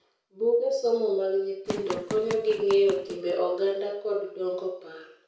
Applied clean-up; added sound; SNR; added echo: none; Run; 11 dB; reverberation time 0.5 s.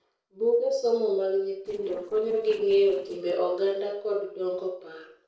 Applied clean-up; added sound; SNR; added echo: neural separator model SepFormer DNS4.